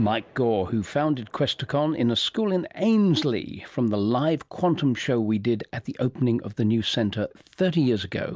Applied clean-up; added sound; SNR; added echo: none; none; none; none.